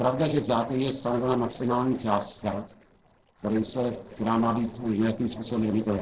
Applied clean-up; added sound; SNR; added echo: neural separator model SepFormer DNS4.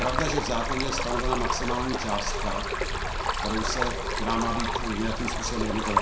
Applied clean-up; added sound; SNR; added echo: none; Stream; -2 dB; reverberation time 0.6 s.